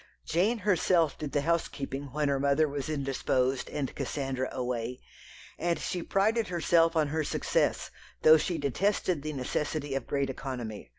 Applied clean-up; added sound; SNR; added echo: none; none; none; none.